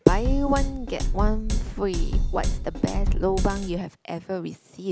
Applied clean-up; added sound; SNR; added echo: none; Drum kit; -3 dB; none.